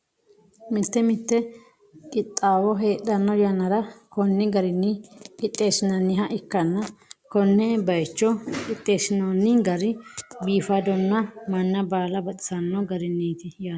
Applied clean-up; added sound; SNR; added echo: none; none; none; none.